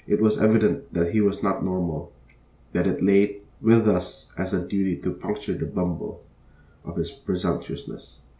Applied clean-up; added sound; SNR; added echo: none; none; none; none.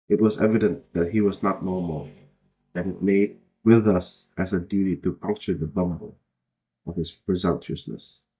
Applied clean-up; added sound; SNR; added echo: neural mask model DeepFilterNet 3.